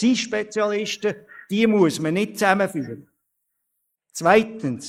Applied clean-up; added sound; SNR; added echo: neural mask model Resemble Enhance denoiser.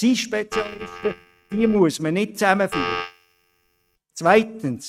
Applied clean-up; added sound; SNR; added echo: neural mask model RNNoise.